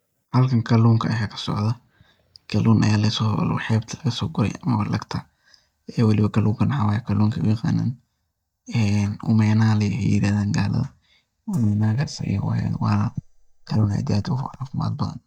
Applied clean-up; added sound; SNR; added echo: neural mask model DeepFilterNet 3.